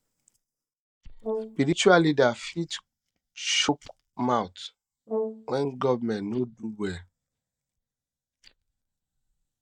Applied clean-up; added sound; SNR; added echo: neural mask model DeepFilterNet 3.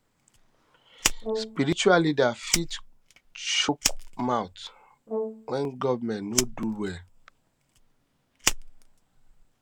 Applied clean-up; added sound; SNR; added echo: none; Fire + Brass instrument; 4 dB; none.